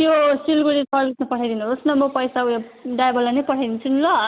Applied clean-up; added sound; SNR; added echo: none; none; none; none.